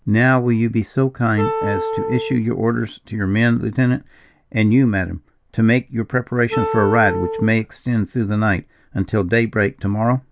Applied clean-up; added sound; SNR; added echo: none; Wind instrument, woodwind instrument; 5 dB; none.